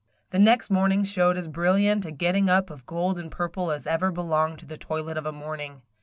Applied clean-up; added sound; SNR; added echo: none; none; none; none.